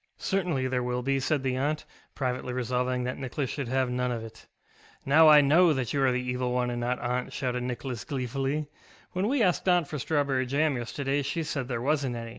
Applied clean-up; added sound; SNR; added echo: none; none; none; none.